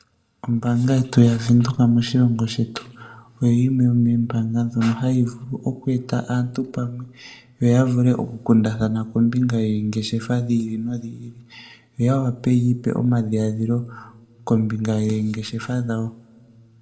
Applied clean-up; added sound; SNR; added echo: none; none; none; reverberation time 0.4 s.